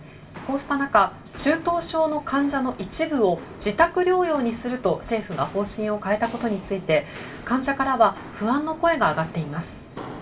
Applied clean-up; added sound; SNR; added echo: none; Walk, footsteps; 17 dB; reverberation time 0.2 s.